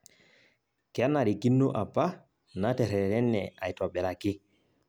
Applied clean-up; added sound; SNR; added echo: none; none; none; none.